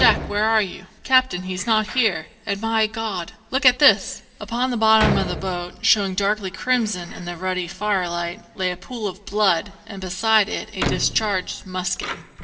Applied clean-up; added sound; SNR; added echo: none; Door; 10 dB; reverberation time 0.4 s.